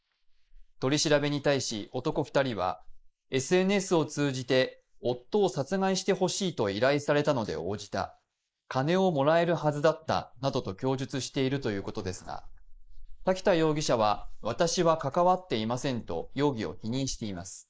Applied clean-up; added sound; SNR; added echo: neural mask model Resemble Enhance denoiser.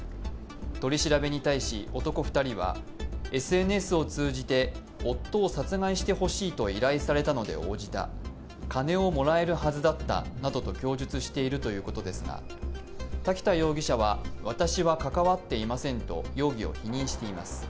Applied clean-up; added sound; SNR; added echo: none; Subway, metro, underground; 15 dB; none.